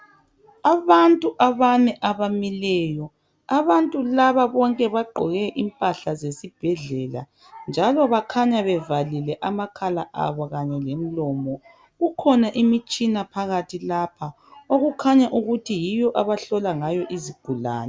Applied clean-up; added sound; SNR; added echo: none; none; none; none.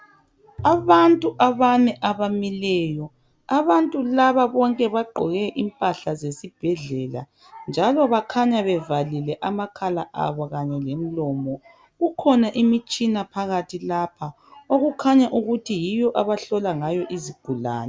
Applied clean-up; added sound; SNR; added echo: none; Bowed string instrument; 20 dB; none.